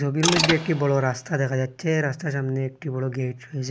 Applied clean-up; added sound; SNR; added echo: none; Mechanisms; 4 dB; none.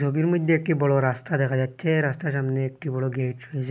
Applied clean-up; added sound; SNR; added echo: none; none; none; none.